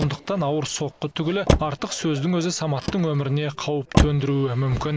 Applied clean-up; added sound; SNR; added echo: none; Motor vehicle (road); 3 dB; none.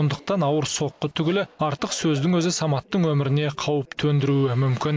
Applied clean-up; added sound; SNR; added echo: none; none; none; none.